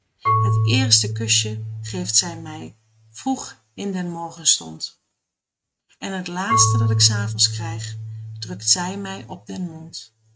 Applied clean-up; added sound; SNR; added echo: neural mask model RNNoise.